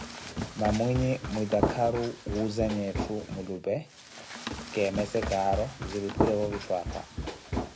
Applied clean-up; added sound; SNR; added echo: none; Run; 4 dB; none.